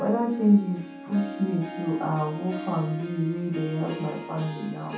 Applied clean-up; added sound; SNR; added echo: none; Harp; 11 dB; reverberation time 0.7 s.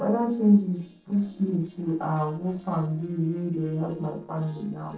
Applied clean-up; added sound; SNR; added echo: neural separator model SepFormer DNS4.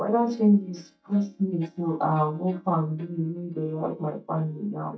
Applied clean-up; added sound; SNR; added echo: neural mask model DeepFilterNet 3.